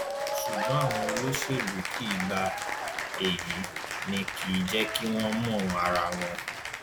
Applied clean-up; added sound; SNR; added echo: none; Applause / Cheering; 2 dB; none.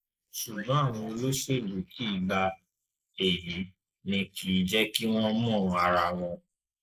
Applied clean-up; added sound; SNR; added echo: neural mask model Resemble Enhance denoiser.